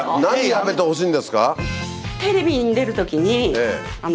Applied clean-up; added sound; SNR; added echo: none; none; none; none.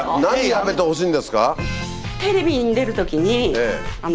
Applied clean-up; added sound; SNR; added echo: none; Crackle; 15 dB; none.